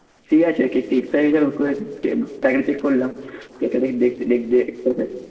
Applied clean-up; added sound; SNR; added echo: neural separator model SepFormer DNS4.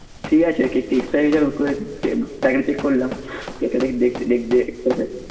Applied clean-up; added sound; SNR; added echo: none; Run; 15 dB; reverberation time 2.2 s.